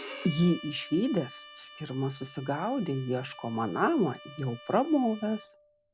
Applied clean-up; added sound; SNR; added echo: none; Bowed string instrument; 17 dB; none.